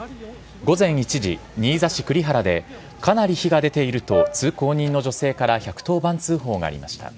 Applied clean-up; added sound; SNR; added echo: none; Brass instrument; 5 dB; none.